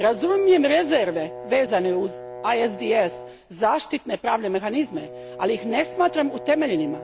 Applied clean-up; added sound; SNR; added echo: none; Brass instrument; 15 dB; none.